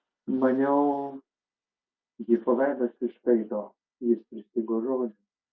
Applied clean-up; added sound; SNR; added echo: none; none; none; none.